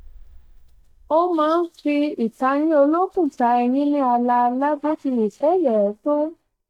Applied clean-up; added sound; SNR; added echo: neural mask model DeepFilterNet 3.